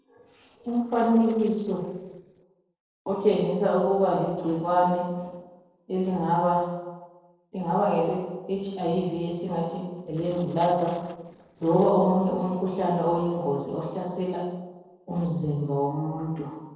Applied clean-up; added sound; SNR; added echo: neural separator model SepFormer DNS4.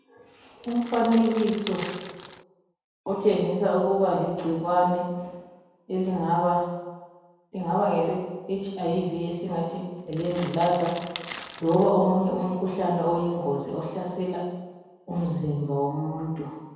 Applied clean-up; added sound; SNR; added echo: none; Crackle; 13 dB; reverberation time 1.2 s.